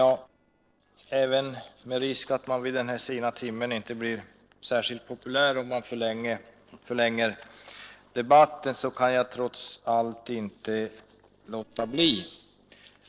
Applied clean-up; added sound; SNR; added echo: neural separator model SepFormer DNS4.